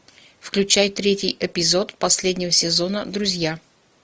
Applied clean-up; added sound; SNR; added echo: none; none; none; none.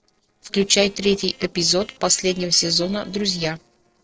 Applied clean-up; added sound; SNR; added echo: neural separator model SepFormer DNS4.